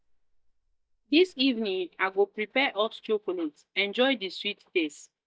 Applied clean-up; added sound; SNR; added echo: neural mask model DeepFilterNet 3.